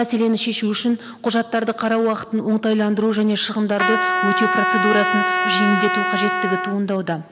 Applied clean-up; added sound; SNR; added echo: none; Trumpet; 0 dB; none.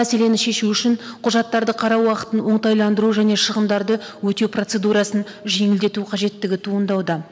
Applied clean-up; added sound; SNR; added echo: none; none; none; none.